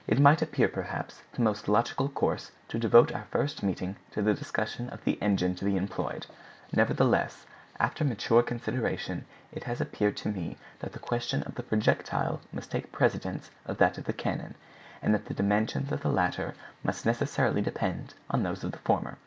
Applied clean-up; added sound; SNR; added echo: none; none; none; none.